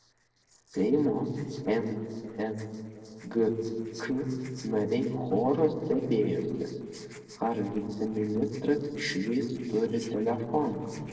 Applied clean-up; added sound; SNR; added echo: neural separator model SepFormer DNS4.